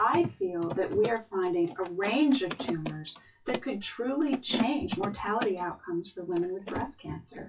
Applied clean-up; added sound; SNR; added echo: classical method WPE with log-MMSE.